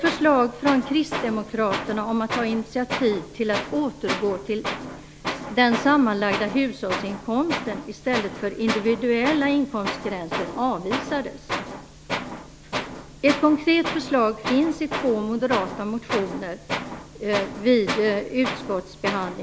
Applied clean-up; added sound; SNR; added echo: none; Tools; 8 dB; none.